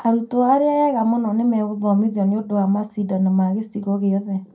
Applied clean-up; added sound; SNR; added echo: none; none; none; reverberation time 0.2 s.